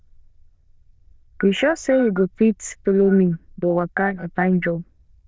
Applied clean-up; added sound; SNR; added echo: neural diffusion model UNIVERSE++.